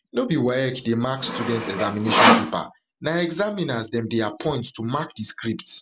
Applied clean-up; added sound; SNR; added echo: none; Sawing; -3 dB; none.